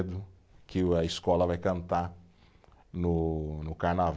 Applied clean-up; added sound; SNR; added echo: none; none; none; none.